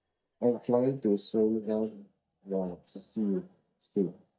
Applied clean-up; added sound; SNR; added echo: neural mask model DeepFilterNet 3.